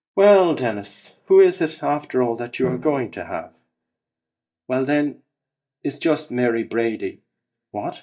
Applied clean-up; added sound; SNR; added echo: neural mask model DeepFilterNet 3.